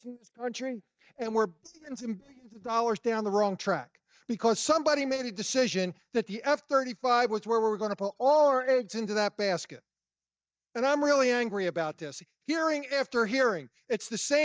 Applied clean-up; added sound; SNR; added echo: neural mask model DeepFilterNet 3.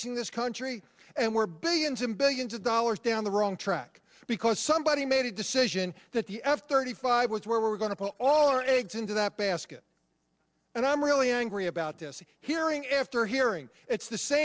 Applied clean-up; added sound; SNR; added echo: neural separator model SepFormer DNS4.